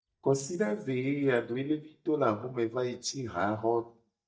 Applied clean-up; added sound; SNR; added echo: neural mask model DeepFilterNet 3.